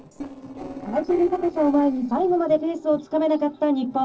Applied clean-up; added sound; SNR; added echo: neural separator model SepFormer DNS4.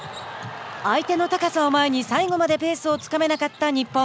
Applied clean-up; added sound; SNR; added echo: none; none; none; none.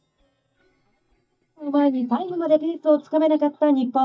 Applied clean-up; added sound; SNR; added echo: neural mask model DeepFilterNet 3.